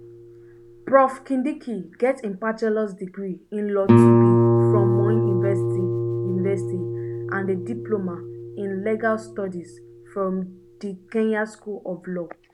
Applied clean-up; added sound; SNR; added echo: none; Guitar; -2 dB; none.